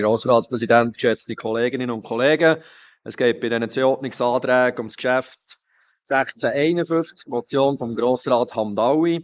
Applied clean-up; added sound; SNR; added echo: neural mask model Resemble Enhance denoiser.